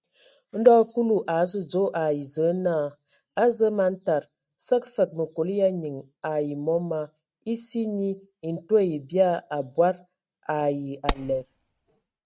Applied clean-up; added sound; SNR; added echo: neural mask model RNNoise.